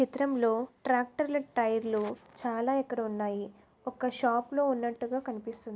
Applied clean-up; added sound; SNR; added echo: none; none; none; none.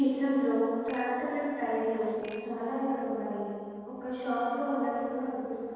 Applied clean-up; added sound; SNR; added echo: neural separator model SepFormer DNS4.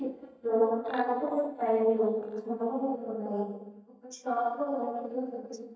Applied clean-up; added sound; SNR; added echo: neural mask model DeepFilterNet 3.